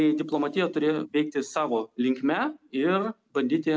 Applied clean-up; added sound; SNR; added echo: none; none; none; none.